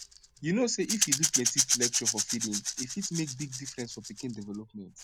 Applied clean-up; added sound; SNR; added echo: none; Rattle / Rattle (instrument); -2 dB; none.